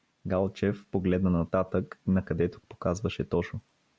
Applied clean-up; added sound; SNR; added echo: none; none; none; none.